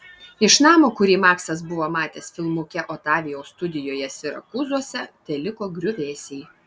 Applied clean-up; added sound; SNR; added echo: none; none; none; none.